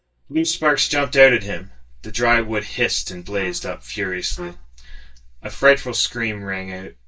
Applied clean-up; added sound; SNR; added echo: neural mask model DeepFilterNet 3.